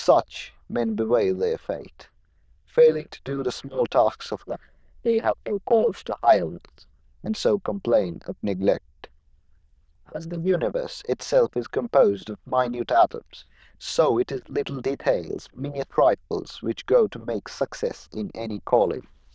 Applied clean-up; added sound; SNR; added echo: neural diffusion model UNIVERSE++.